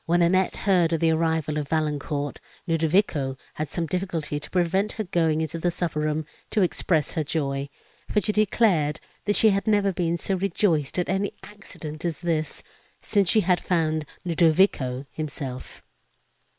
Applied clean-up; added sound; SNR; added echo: neural separator model SepFormer WHAM!.